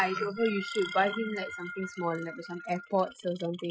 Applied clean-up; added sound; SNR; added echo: classical method Wiener filter.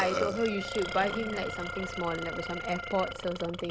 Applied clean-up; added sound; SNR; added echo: none; Organ + Burping, eructation; 4 dB; none.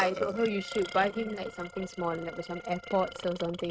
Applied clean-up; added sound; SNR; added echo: neural mask model RNNoise.